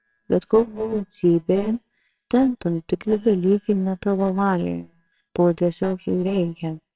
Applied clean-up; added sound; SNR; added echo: neural separator model SepFormer WHAMR!.